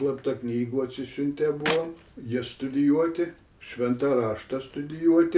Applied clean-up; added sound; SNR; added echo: none; Clapping; 9 dB; none.